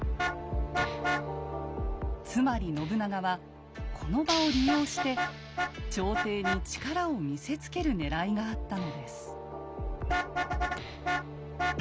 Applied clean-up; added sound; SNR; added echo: none; Vehicle horn, car horn, honking; 5 dB; none.